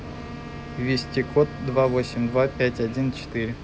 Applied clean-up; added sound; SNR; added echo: none; Wind instrument, woodwind instrument; 18 dB; none.